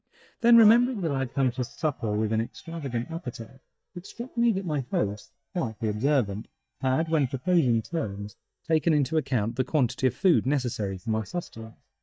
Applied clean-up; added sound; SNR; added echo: neural mask model DeepFilterNet 3.